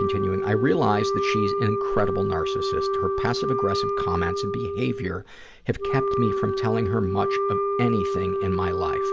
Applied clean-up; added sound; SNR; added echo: none; Wind instrument, woodwind instrument; -1 dB; none.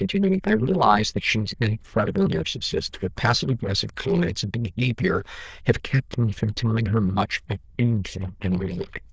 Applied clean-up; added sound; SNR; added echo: neural diffusion model UNIVERSE++.